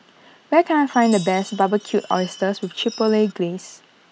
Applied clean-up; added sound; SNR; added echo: none; Chime; 18 dB; none.